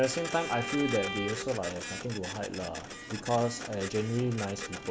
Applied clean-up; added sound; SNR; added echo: none; Bowed string instrument + Printer; 7 dB; none.